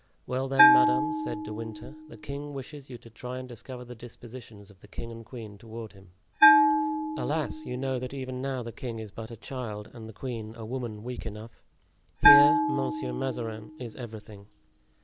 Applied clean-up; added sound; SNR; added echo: none; Bell; -4 dB; none.